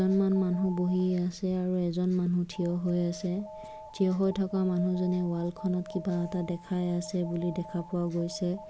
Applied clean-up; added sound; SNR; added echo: none; Alarm; 17 dB; none.